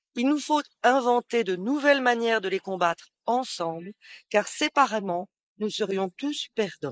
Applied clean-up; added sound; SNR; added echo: neural mask model Resemble Enhance denoiser.